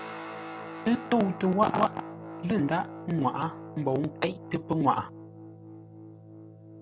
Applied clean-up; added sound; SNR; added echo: none; Guitar; 12 dB; none.